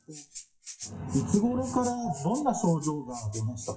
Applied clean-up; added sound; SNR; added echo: classical method WPE with log-MMSE.